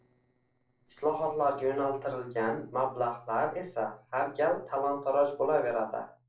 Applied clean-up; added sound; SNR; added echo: neural separator model SepFormer DNS4.